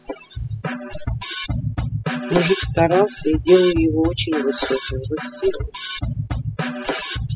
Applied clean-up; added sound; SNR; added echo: classical method spectral subtraction.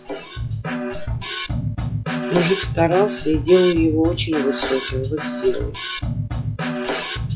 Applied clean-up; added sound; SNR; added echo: classical method log-MMSE.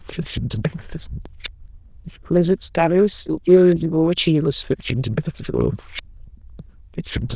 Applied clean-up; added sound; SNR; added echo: neural diffusion model UNIVERSE++.